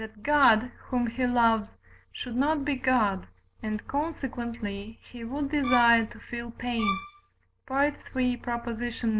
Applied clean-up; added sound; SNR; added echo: none; Bowed string instrument; 5 dB; none.